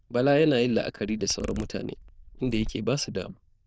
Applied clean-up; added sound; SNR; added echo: neural diffusion model UNIVERSE++.